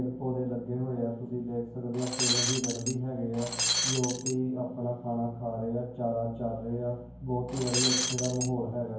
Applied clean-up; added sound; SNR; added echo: none; Shatter; -1 dB; reverberation time 0.9 s.